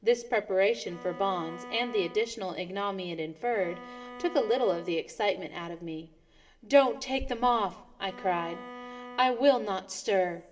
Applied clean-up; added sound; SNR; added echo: none; Bowed string instrument; 15 dB; reverberation time 0.8 s.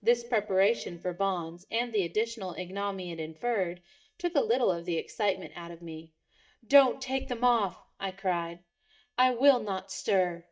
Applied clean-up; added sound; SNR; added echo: neural mask model DeepFilterNet 3.